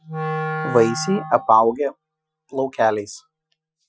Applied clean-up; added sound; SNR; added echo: classical method Wiener filter.